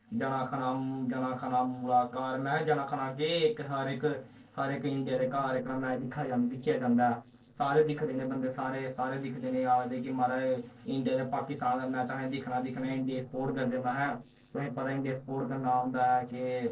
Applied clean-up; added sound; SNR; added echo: neural separator model SepFormer DNS4.